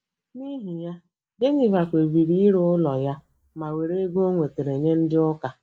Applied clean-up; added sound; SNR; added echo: neural mask model Resemble Enhance denoiser.